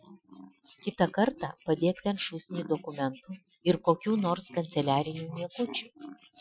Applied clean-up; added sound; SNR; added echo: classical method Wiener filter.